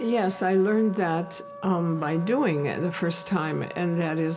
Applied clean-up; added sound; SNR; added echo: none; Wind instrument, woodwind instrument; 17 dB; reverberation time 0.7 s.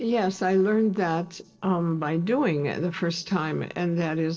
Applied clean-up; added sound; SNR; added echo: neural separator model SepFormer DNS4.